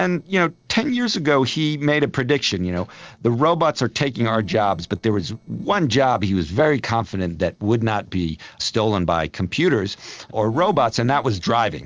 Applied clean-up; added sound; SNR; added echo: neural separator model SepFormer DNS4.